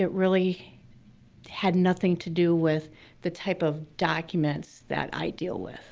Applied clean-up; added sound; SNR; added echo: none; none; none; none.